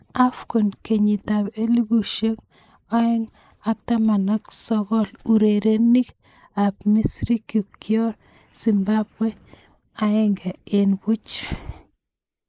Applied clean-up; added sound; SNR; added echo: neural mask model Resemble Enhance denoiser.